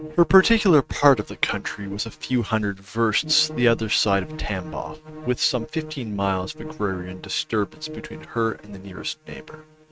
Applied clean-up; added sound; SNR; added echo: neural mask model RNNoise.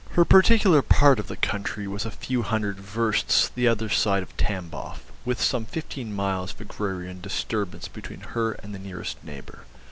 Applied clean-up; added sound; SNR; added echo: none; none; none; none.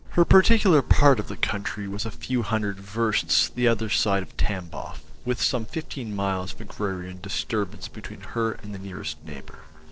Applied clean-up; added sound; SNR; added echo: neural separator model SepFormer DNS4.